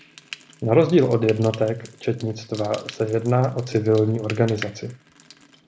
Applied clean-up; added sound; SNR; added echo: none; Frying (food); 19 dB; none.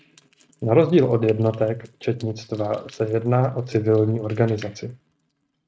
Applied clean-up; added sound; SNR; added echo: neural mask model RNNoise.